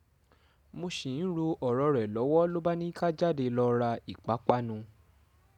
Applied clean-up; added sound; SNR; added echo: none; none; none; none.